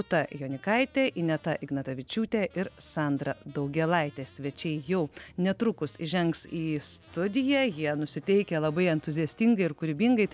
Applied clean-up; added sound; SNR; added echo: none; none; none; none.